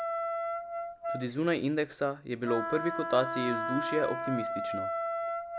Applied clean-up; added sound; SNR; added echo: none; Wind instrument, woodwind instrument; 2 dB; none.